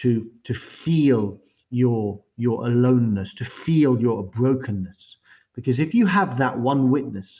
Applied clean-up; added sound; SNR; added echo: none; none; none; none.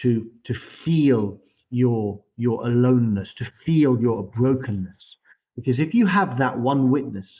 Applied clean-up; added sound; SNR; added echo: neural mask model Resemble Enhance denoiser.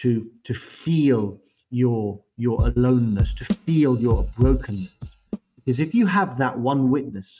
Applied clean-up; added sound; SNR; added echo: neural mask model RNNoise.